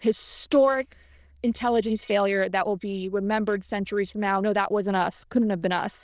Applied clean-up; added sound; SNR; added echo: neural diffusion model UNIVERSE++.